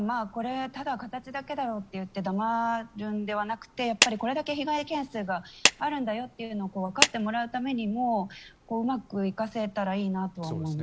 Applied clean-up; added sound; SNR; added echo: none; Clapping; -1 dB; none.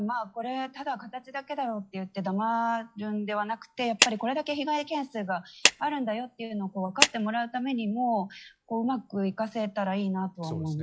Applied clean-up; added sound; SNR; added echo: classical method log-MMSE.